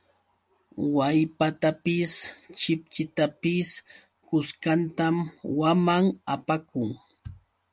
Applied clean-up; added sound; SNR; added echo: none; none; none; none.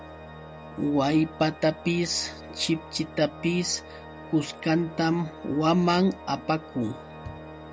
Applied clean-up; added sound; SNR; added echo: none; Organ; 15 dB; none.